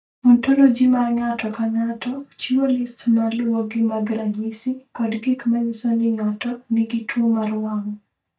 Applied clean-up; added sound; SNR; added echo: neural mask model DeepFilterNet 3.